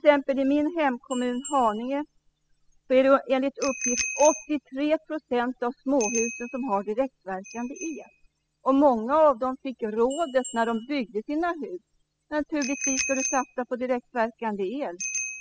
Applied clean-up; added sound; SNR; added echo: classical method spectral subtraction.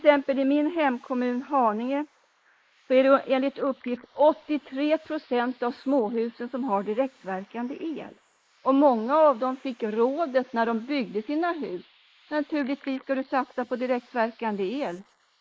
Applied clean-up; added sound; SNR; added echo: neural mask model Resemble Enhance denoiser.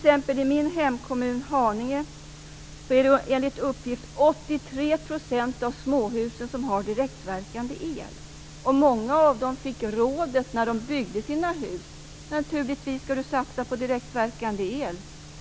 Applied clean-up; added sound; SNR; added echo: none; none; none; none.